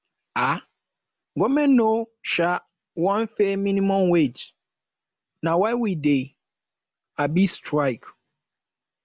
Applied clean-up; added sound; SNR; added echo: none; none; none; none.